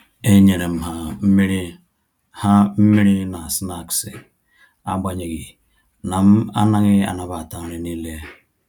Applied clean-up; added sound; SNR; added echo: none; none; none; none.